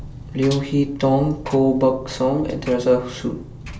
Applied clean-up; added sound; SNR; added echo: none; Engine; 15 dB; none.